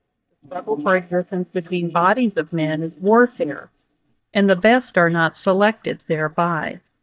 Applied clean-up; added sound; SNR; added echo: neural mask model DeepFilterNet 3.